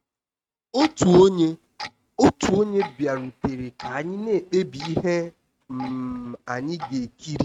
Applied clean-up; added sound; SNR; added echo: neural mask model RNNoise.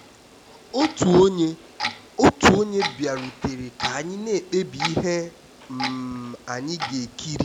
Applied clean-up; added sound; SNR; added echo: none; Clock; 11 dB; none.